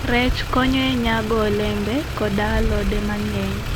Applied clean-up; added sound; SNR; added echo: none; Motor vehicle (road); 3 dB; none.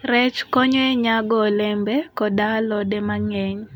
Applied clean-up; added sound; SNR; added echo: none; none; none; none.